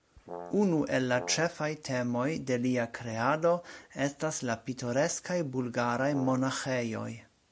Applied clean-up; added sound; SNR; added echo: none; Brass instrument; 14 dB; none.